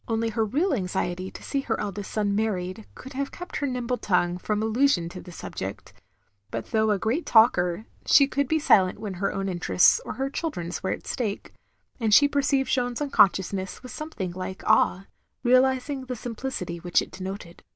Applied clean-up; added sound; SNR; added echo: none; none; none; none.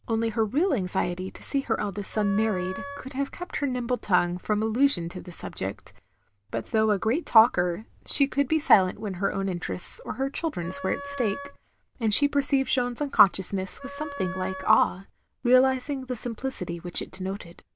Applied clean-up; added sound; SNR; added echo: none; Wind instrument, woodwind instrument; 13 dB; none.